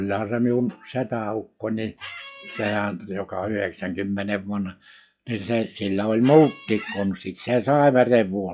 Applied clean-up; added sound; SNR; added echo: classical method log-MMSE.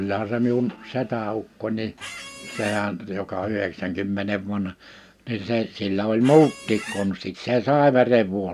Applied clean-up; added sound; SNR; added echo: none; Squeak; 13 dB; none.